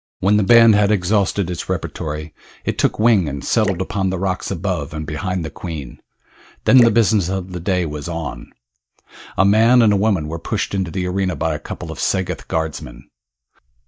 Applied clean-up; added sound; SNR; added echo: neural mask model DeepFilterNet 3.